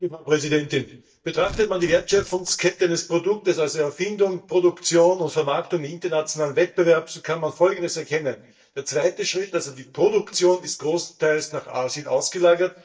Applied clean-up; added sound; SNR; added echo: neural mask model DeepFilterNet 3.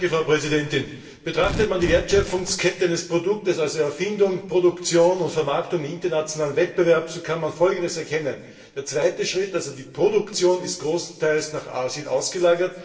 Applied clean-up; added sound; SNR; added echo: none; Tearing; 11 dB; reverberation time 1.0 s.